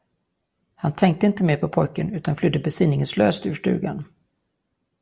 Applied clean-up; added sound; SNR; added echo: none; none; none; none.